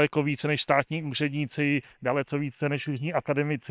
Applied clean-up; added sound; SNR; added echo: neural separator model SepFormer WHAM!.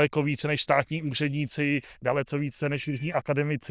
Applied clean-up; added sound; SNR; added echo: neural diffusion model UNIVERSE++.